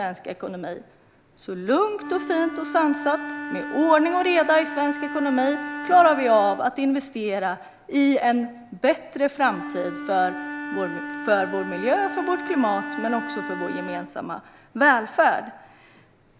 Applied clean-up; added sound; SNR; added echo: none; Wind instrument, woodwind instrument; 11 dB; none.